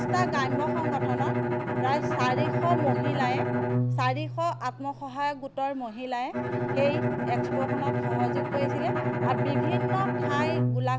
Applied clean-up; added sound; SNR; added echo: none; Bowed string instrument; -3 dB; none.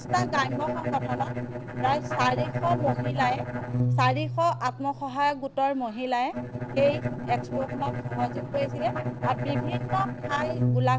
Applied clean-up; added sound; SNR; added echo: neural separator model SepFormer DNS4.